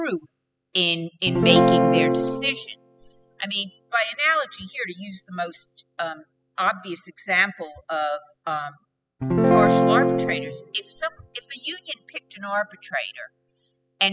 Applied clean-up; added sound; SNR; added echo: classical method spectral subtraction.